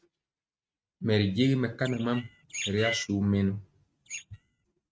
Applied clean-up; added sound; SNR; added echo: neural mask model RNNoise.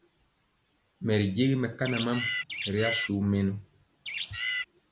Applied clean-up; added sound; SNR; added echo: none; Bird; 2 dB; none.